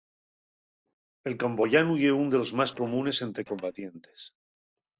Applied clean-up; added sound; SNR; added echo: neural separator model SepFormer DNS4.